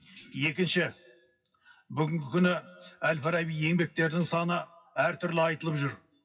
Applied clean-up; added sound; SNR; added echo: classical method WPE with log-MMSE.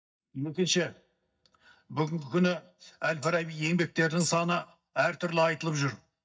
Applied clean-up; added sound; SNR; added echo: neural mask model DeepFilterNet 3.